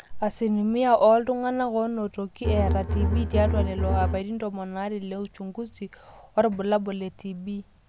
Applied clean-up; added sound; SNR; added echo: none; Bowed string instrument; -2 dB; none.